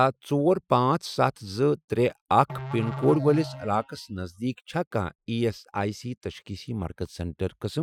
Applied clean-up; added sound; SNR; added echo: classical method Wiener filter.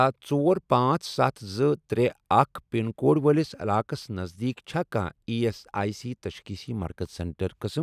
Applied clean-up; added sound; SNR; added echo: none; none; none; none.